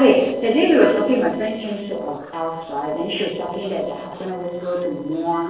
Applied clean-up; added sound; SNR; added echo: neural separator model SepFormer DNS4.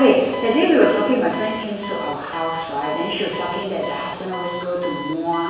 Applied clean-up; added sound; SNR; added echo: none; Alarm; 12 dB; reverberation time 1.2 s.